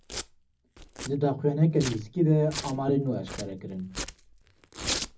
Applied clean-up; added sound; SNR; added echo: none; Domestic sounds, home sounds; 11 dB; reverberation time 0.4 s.